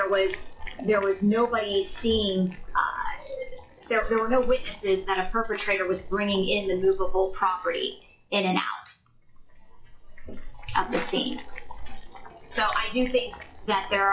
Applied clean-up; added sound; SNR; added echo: classical method log-MMSE.